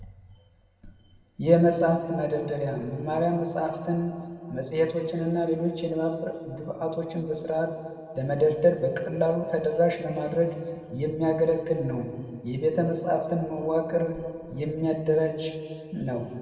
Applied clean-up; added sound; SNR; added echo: none; none; none; reverberation time 2.1 s.